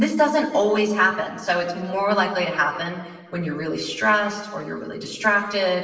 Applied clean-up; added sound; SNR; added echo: none; none; none; reverberation time 1.4 s.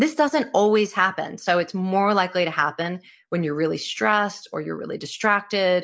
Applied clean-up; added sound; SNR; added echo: none; none; none; none.